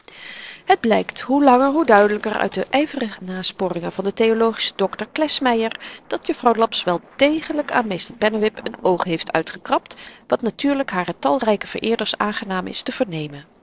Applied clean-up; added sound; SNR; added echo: neural separator model SepFormer DNS4.